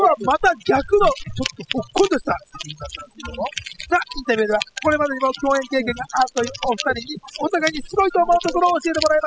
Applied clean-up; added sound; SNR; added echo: classical method spectral subtraction.